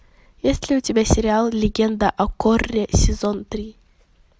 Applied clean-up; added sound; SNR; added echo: none; none; none; none.